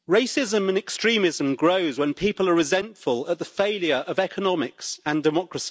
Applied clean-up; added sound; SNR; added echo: none; none; none; none.